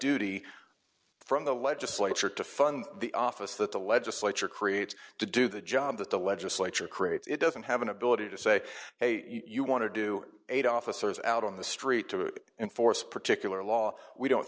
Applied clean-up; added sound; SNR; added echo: none; none; none; none.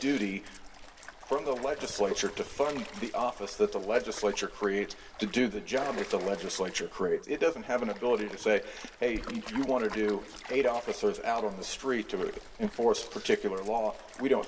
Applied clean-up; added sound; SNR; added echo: none; Stream; 15 dB; reverberation time 1.3 s.